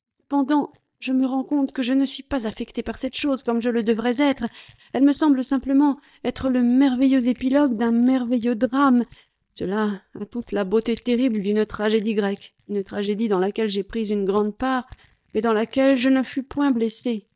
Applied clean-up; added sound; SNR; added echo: neural mask model DeepFilterNet 3.